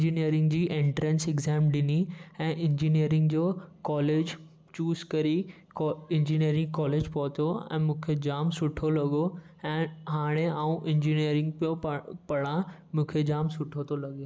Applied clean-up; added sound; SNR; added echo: none; none; none; none.